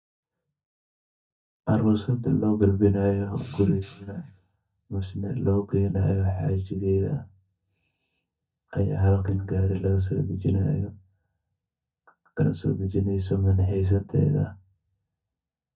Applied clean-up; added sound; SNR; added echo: neural mask model DeepFilterNet 3.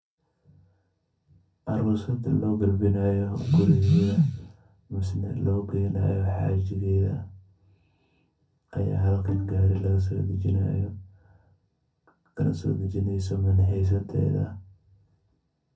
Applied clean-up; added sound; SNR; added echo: none; Bowed string instrument; 14 dB; reverberation time 0.3 s.